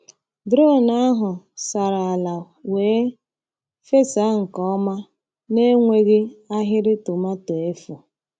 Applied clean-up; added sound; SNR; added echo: none; none; none; none.